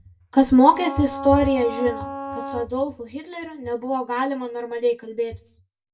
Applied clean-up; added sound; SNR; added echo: none; Wind instrument, woodwind instrument; 11 dB; reverberation time 0.2 s.